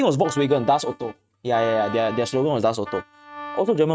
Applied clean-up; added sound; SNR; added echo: neural mask model RNNoise.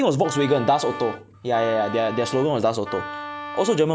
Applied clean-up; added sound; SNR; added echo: none; Wind instrument, woodwind instrument; 12 dB; none.